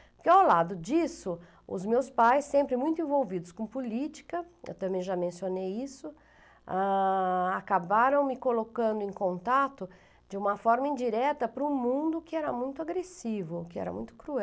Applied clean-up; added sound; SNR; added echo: none; none; none; none.